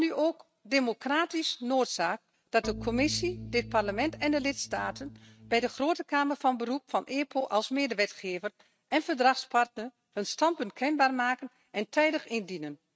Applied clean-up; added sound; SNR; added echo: neural mask model RNNoise.